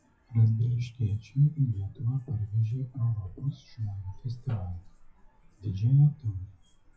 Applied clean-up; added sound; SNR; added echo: classical method WPE with log-MMSE.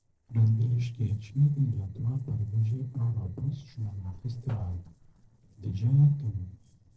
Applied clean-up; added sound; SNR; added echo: neural separator model SepFormer DNS4.